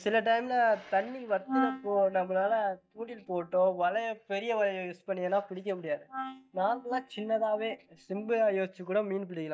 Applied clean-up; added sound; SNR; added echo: neural mask model DeepFilterNet 3.